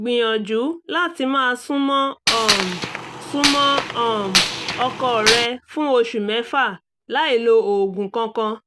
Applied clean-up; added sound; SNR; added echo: none; Gunshot, gunfire; 1 dB; none.